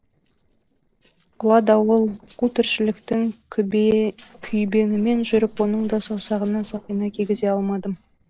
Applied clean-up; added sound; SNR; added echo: neural separator model SepFormer DNS4.